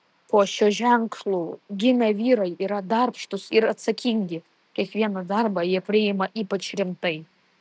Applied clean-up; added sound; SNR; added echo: none; none; none; none.